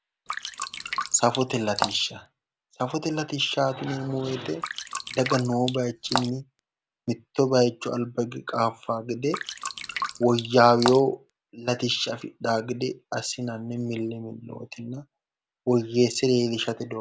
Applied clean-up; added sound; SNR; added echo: none; Drip; 7 dB; none.